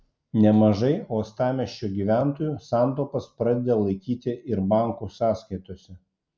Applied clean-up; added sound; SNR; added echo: none; none; none; none.